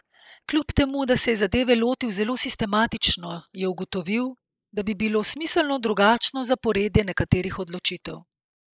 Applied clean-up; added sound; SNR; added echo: neural mask model Resemble Enhance denoiser.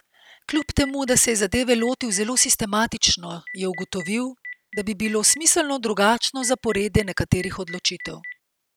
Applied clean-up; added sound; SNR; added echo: none; Telephone; 16 dB; none.